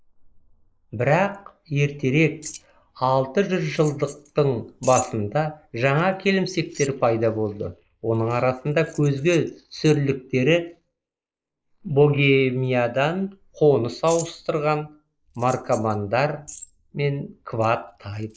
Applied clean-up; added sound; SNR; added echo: neural mask model Resemble Enhance denoiser.